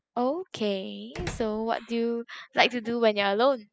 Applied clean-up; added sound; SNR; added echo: classical method spectral subtraction.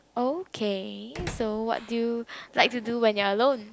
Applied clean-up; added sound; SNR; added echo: none; Slam; 16 dB; none.